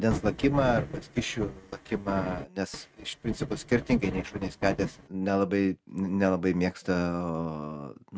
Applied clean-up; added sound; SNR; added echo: neural mask model RNNoise.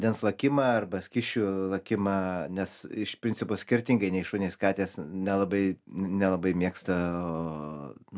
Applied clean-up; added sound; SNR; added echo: none; none; none; none.